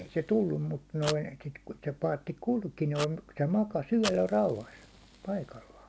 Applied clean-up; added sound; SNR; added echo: none; Fire; 14 dB; none.